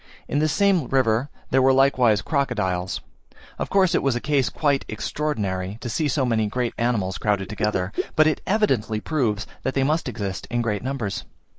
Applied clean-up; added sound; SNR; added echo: neural mask model Resemble Enhance denoiser.